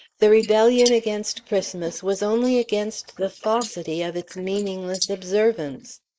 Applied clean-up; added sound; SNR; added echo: neural mask model Resemble Enhance denoiser.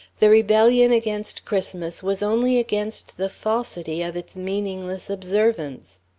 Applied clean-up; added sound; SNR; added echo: none; none; none; none.